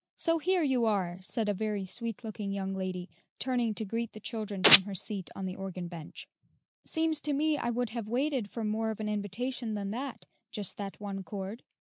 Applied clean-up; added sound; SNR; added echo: none; Domestic sounds, home sounds; -5 dB; none.